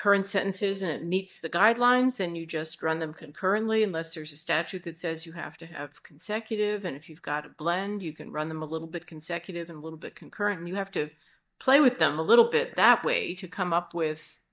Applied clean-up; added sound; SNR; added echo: neural mask model DeepFilterNet 3.